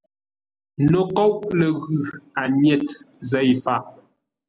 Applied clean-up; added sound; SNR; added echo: none; none; none; none.